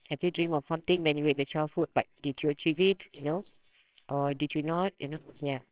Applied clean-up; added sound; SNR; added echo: neural separator model SepFormer WHAMR!.